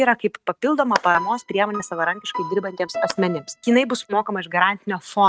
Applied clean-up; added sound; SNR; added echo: neural mask model RNNoise.